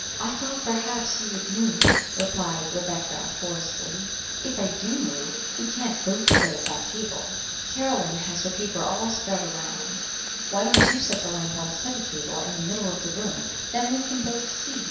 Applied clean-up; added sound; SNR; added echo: none; Fire; -2 dB; reverberation time 0.7 s.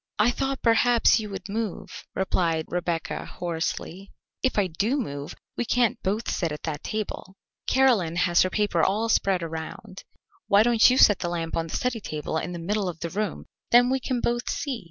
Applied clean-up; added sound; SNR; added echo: none; none; none; none.